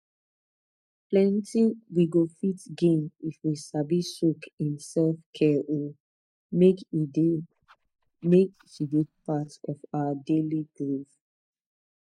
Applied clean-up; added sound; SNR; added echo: neural mask model DeepFilterNet 3.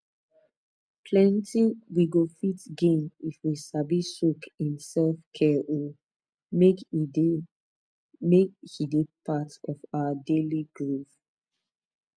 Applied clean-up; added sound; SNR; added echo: none; none; none; none.